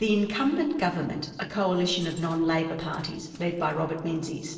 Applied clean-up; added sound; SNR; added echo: neural separator model SepFormer DNS4.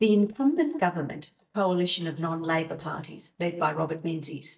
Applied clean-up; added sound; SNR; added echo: neural mask model DeepFilterNet 3.